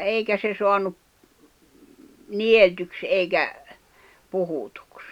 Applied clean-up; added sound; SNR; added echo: none; none; none; none.